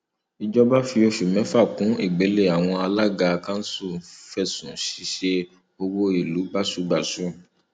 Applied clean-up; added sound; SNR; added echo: none; none; none; none.